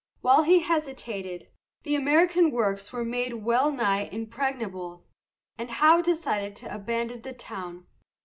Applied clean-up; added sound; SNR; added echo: none; none; none; none.